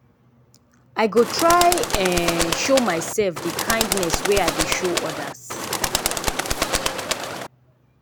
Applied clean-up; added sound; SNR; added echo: none; Bird; 1 dB; none.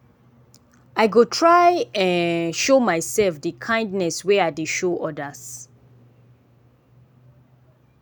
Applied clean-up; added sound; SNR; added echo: none; none; none; none.